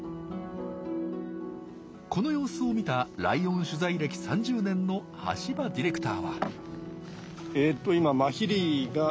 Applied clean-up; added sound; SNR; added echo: none; none; none; none.